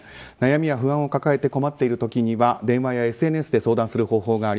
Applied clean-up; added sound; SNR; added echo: none; none; none; none.